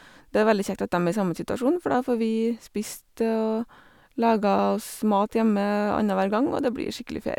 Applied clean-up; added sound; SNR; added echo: none; none; none; none.